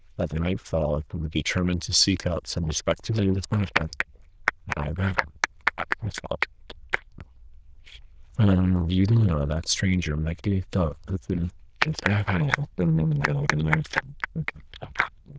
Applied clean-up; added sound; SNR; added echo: neural diffusion model UNIVERSE++.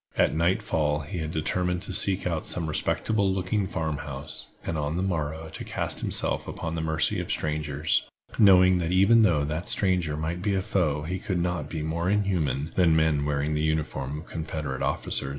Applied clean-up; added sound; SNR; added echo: none; none; none; none.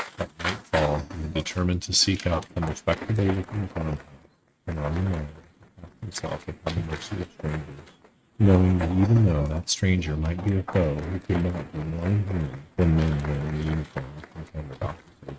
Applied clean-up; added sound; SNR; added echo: neural mask model RNNoise.